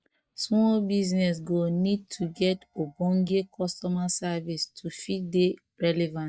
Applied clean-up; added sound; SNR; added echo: neural mask model DeepFilterNet 3.